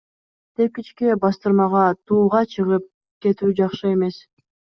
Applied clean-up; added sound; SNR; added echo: none; none; none; none.